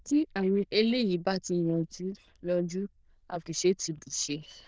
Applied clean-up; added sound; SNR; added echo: neural diffusion model UNIVERSE++.